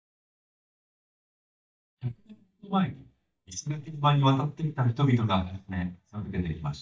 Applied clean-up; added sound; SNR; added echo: neural mask model DeepFilterNet 3.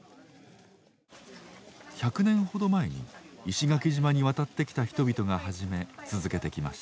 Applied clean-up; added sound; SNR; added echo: none; none; none; none.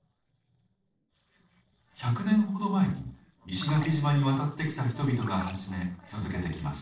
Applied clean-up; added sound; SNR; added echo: neural separator model SepFormer DNS4.